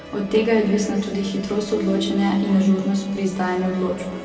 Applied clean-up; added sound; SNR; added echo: none; Musical instrument; 12 dB; reverberation time 2.1 s.